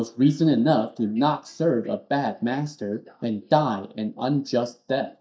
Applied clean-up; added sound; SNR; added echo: neural mask model DeepFilterNet 3.